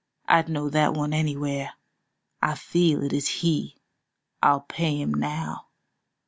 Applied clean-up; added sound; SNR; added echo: none; none; none; none.